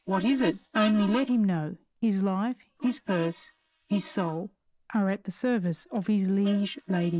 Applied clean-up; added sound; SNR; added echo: neural mask model Resemble Enhance denoiser.